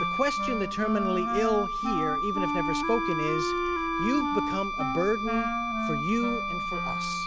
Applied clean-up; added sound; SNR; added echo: none; Wind instrument, woodwind instrument + Wind instrument, woodwind instrument; -1 dB; none.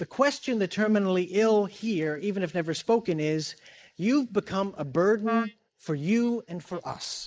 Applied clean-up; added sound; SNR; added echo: neural mask model Resemble Enhance denoiser.